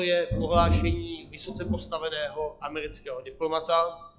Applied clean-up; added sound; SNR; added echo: classical method log-MMSE.